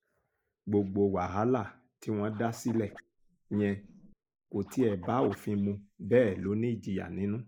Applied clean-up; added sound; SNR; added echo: neural mask model Resemble Enhance denoiser.